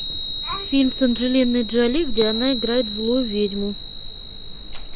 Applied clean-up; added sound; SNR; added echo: none; Chime; 4 dB; none.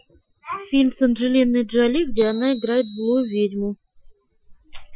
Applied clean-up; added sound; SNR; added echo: classical method Wiener filter.